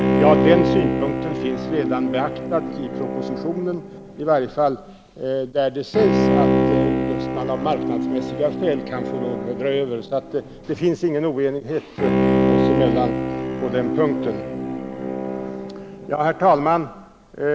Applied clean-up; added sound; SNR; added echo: none; Bowed string instrument; 0 dB; none.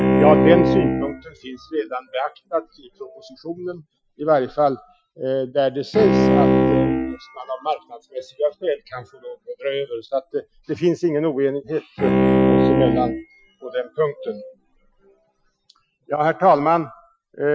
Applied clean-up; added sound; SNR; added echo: classical method Wiener filter.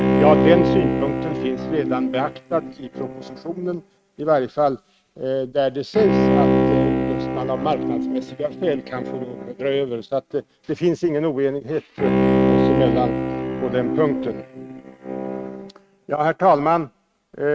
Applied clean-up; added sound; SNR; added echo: neural mask model RNNoise.